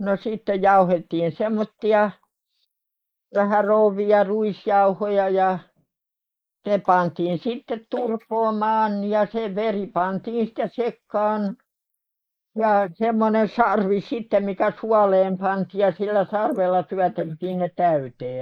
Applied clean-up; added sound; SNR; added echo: neural mask model Resemble Enhance denoiser.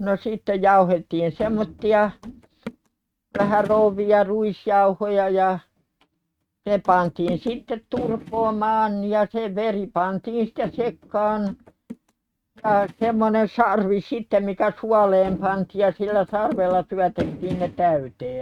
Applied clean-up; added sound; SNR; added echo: neural mask model RNNoise.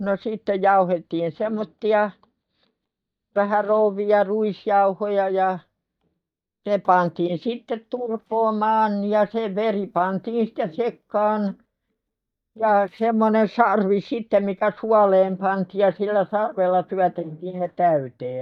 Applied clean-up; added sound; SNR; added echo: neural mask model DeepFilterNet 3.